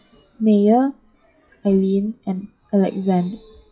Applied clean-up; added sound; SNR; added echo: classical method WPE with log-MMSE.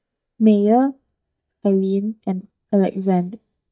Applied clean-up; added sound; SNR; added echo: neural mask model DeepFilterNet 3.